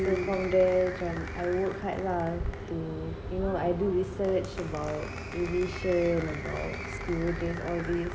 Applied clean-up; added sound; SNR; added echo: none; Applause; 14 dB; none.